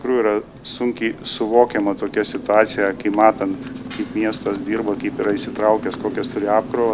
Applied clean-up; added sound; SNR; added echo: none; Motorcycle; 13 dB; none.